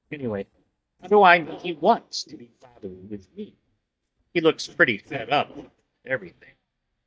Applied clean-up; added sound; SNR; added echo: neural mask model DeepFilterNet 3.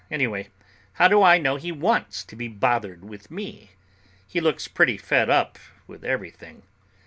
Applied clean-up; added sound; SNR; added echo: none; none; none; none.